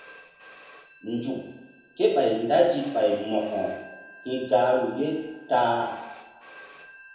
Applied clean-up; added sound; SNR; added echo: none; Telephone; 16 dB; reverberation time 0.9 s.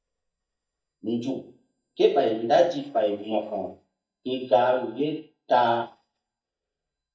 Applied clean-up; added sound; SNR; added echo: neural mask model DeepFilterNet 3.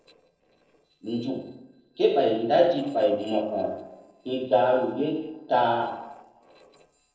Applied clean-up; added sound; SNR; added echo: neural separator model SepFormer DNS4.